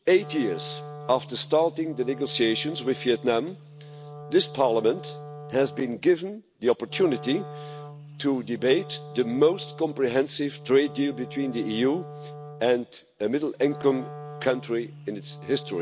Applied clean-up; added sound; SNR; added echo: none; Wind instrument, woodwind instrument; 15 dB; none.